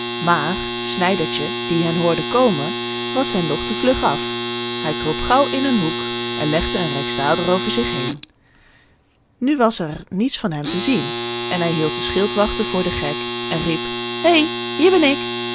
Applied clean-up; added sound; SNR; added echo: none; Domestic sounds, home sounds; 4 dB; none.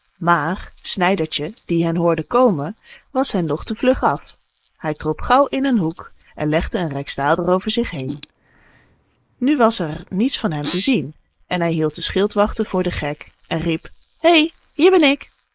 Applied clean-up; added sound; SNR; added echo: neural mask model Resemble Enhance denoiser.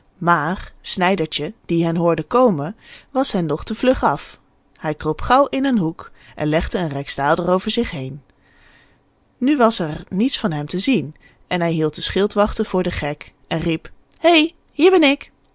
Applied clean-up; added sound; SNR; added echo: none; none; none; none.